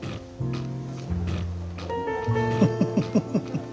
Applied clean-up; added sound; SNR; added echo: none; Fart; 14 dB; none.